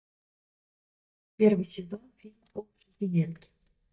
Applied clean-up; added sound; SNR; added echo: neural mask model DeepFilterNet 3.